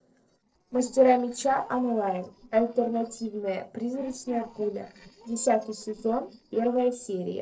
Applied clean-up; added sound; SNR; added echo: neural separator model SepFormer DNS4.